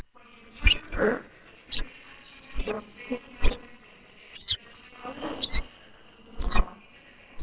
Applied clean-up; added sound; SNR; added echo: neural separator model SepFormer WHAMR!.